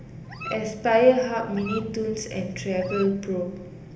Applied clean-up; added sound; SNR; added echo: none; Dog; 17 dB; reverberation time 0.8 s.